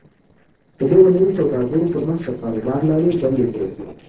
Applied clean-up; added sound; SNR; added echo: neural separator model SepFormer DNS4.